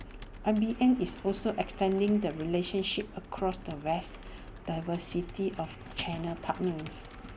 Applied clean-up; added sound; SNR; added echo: none; Computer keyboard; 20 dB; none.